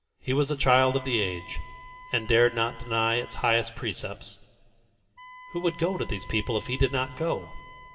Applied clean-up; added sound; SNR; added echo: none; Wind instrument, woodwind instrument; 20 dB; reverberation time 1.2 s.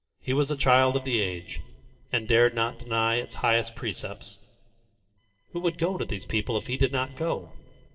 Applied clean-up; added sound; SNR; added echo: neural separator model SepFormer DNS4.